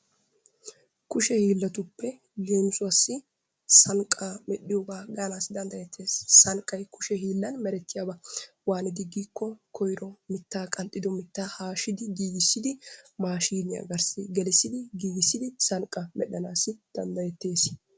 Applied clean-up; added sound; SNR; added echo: none; none; none; none.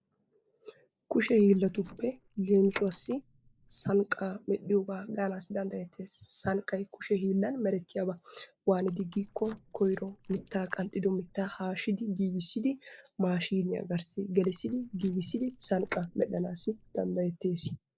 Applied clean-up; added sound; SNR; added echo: neural mask model Resemble Enhance denoiser.